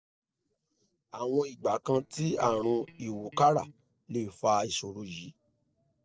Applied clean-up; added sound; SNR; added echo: neural separator model SepFormer DNS4.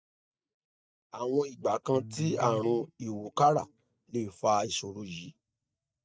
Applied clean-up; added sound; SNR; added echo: neural mask model DeepFilterNet 3.